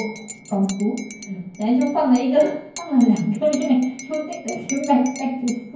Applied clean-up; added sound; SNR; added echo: none; Cutlery, silverware / Dishes, pots, and pans / Chink, clink; 18 dB; reverberation time 0.9 s.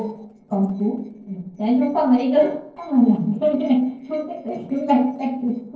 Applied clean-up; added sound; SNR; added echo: neural separator model SepFormer DNS4.